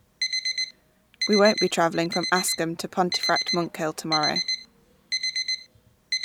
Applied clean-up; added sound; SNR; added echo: none; Alarm; 3 dB; none.